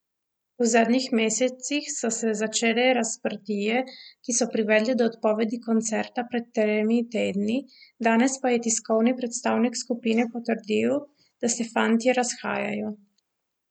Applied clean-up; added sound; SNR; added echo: none; none; none; none.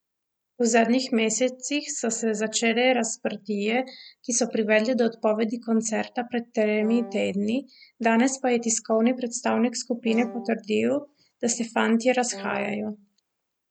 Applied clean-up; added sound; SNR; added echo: none; Wind instrument, woodwind instrument; 15 dB; none.